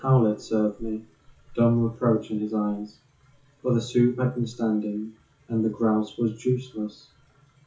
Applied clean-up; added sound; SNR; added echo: classical method WPE with log-MMSE.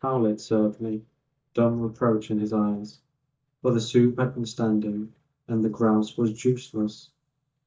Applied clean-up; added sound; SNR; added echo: neural mask model DeepFilterNet 3.